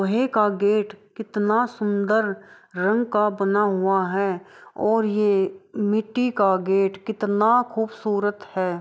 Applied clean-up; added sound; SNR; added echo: none; none; none; none.